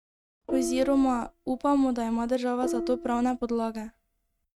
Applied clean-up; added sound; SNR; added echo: neural mask model RNNoise.